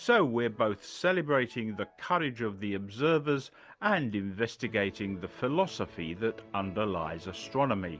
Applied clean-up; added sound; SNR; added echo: none; none; none; none.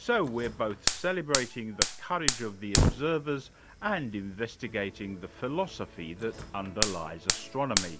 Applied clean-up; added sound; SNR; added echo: none; Fire; 0 dB; none.